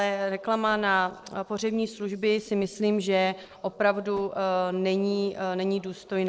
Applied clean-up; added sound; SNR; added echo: neural separator model SepFormer DNS4.